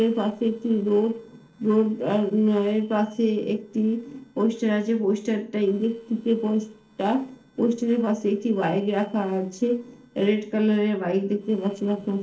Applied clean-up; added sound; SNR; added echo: neural separator model SepFormer DNS4.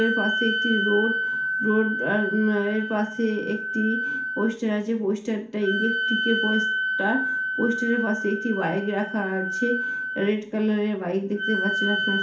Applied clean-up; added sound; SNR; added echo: none; Wind instrument, woodwind instrument; 2 dB; reverberation time 0.4 s.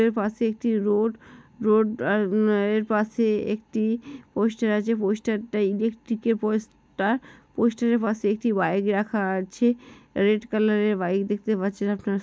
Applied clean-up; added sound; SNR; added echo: none; none; none; none.